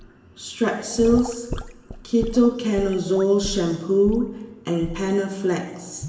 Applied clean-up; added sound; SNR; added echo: none; Sink (filling or washing) / Gurgling / Liquid; 14 dB; reverberation time 1.1 s.